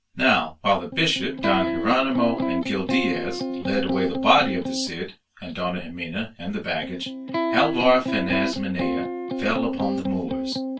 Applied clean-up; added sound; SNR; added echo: none; Electric guitar; 2 dB; reverberation time 0.1 s.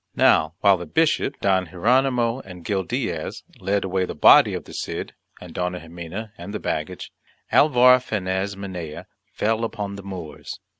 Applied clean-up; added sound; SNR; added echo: none; none; none; none.